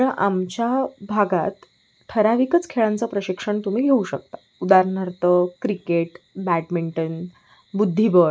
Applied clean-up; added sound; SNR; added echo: none; none; none; none.